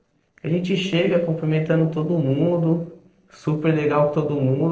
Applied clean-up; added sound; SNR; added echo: neural separator model SepFormer DNS4.